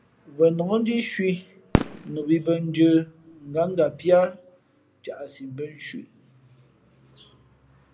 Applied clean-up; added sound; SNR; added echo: none; Fireworks; 5 dB; none.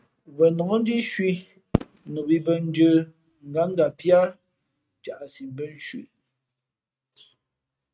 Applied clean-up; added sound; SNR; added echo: neural mask model RNNoise.